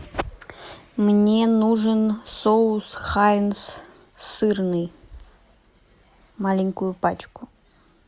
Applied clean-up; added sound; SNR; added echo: none; none; none; none.